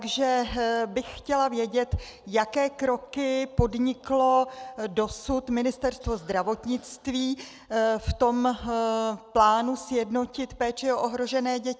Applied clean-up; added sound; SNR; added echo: none; none; none; none.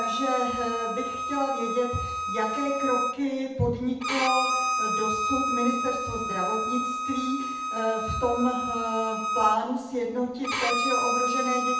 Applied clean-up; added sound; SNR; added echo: none; Bowed string instrument; 0 dB; reverberation time 0.8 s.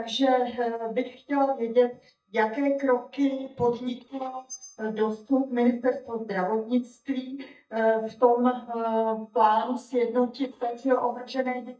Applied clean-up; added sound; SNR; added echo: neural mask model DeepFilterNet 3.